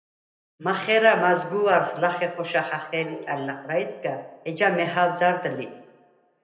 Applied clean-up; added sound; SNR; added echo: none; none; none; reverberation time 0.7 s.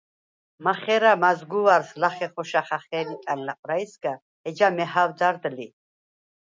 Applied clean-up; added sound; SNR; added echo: none; none; none; none.